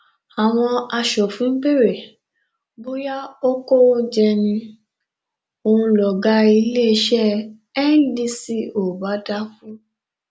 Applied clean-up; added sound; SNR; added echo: none; none; none; none.